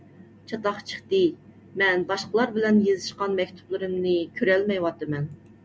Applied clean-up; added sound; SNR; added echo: none; none; none; none.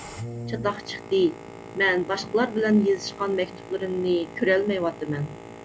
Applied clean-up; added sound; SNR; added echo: none; Boat, Water vehicle; 14 dB; none.